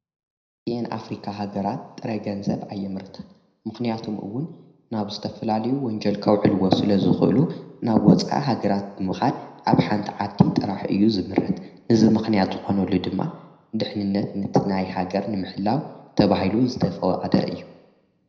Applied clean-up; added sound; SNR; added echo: none; none; none; reverberation time 0.7 s.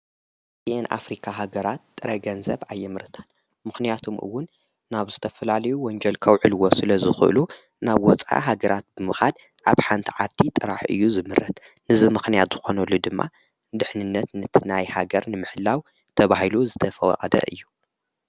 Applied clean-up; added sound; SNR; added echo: none; none; none; none.